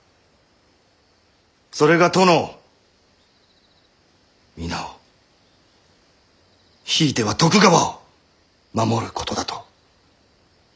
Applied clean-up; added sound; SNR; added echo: none; none; none; none.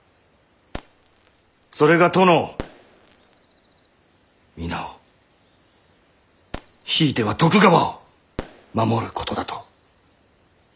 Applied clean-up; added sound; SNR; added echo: none; Fireworks; 18 dB; none.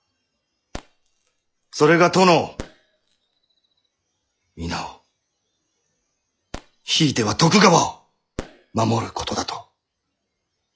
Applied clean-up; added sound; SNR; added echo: classical method log-MMSE.